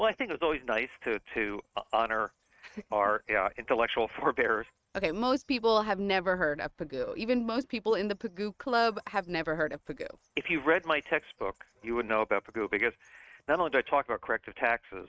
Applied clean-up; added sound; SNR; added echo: neural mask model RNNoise.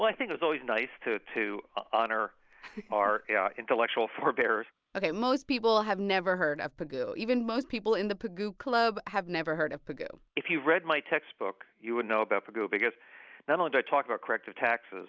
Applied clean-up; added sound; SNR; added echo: none; none; none; none.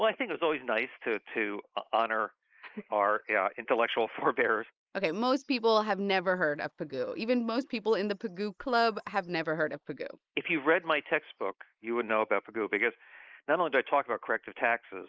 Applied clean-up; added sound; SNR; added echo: neural mask model Resemble Enhance denoiser.